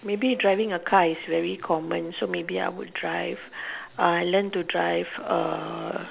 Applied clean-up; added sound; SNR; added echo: none; none; none; none.